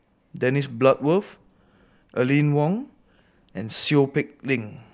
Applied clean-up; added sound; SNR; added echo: neural mask model Resemble Enhance denoiser.